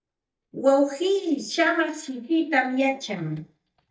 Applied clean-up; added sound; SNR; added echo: neural mask model DeepFilterNet 3.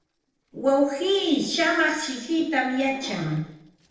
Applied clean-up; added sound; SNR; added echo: neural separator model SepFormer DNS4.